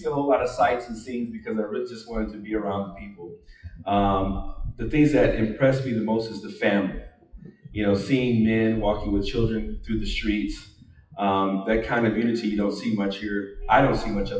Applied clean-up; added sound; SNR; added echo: classical method WPE with log-MMSE.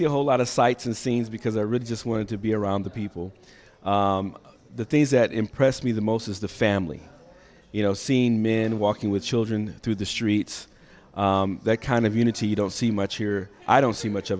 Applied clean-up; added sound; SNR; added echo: none; none; none; none.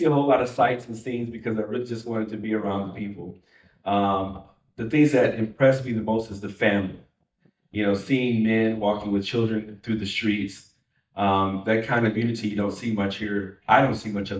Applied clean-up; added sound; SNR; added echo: neural mask model DeepFilterNet 3.